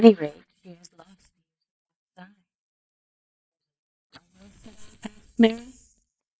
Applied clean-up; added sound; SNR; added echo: neural mask model DeepFilterNet 3.